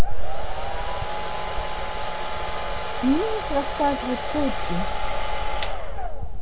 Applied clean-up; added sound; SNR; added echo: none; Domestic sounds, home sounds; 9 dB; none.